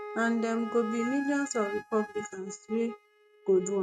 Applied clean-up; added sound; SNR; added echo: neural mask model RNNoise.